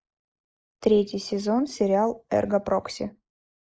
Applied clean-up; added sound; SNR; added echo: neural mask model Resemble Enhance denoiser.